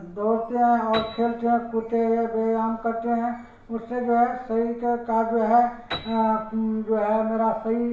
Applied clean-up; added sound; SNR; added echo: none; Piano; 20 dB; reverberation time 0.7 s.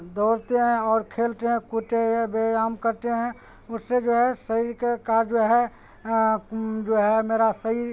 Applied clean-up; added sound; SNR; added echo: none; none; none; none.